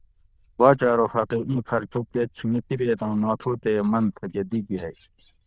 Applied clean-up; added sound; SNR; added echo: neural diffusion model UNIVERSE++.